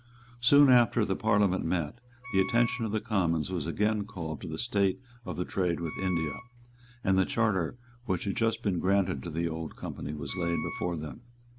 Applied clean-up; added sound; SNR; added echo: none; Wind instrument, woodwind instrument; 13 dB; none.